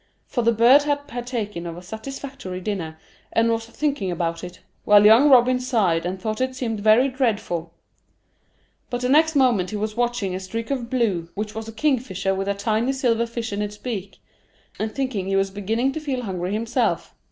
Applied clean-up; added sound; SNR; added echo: none; none; none; none.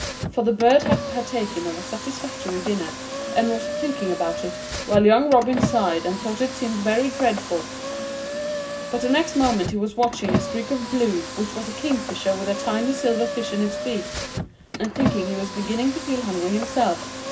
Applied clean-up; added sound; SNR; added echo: none; Car; 6 dB; reverberation time 0.4 s.